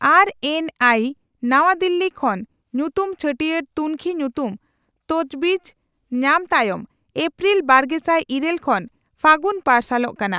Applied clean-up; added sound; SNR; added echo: none; none; none; none.